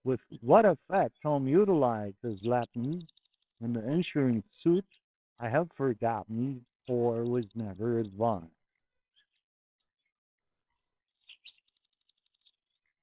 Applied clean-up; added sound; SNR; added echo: neural separator model SepFormer WHAMR!.